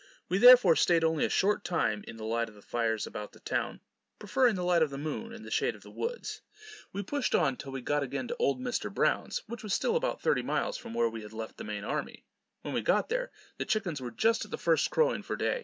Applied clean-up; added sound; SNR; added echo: none; none; none; none.